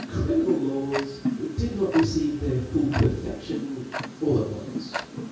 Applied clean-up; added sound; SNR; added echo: none; Tick-tock; 9 dB; reverberation time 0.6 s.